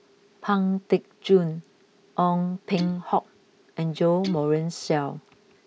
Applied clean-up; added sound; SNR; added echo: none; Guitar; 19 dB; none.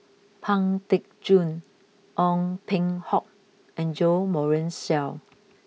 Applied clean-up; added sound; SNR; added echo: none; none; none; none.